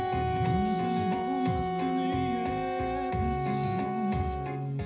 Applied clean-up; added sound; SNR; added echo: none; Wind instrument, woodwind instrument; 1 dB; reverberation time 0.9 s.